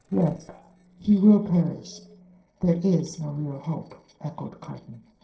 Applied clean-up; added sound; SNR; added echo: neural separator model SepFormer DNS4.